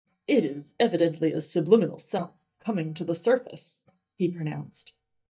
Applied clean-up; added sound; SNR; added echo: neural mask model DeepFilterNet 3.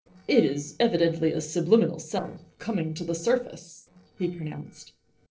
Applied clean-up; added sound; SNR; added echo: neural separator model SepFormer DNS4.